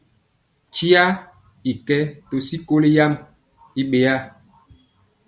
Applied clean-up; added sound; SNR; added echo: none; none; none; none.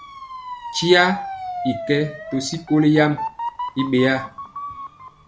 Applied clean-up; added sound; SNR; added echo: none; Motor vehicle (road) / Siren; 10 dB; none.